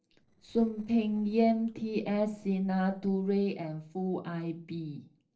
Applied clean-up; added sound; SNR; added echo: neural separator model SepFormer DNS4.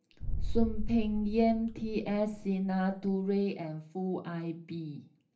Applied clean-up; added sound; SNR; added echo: none; Boom; 3 dB; reverberation time 0.3 s.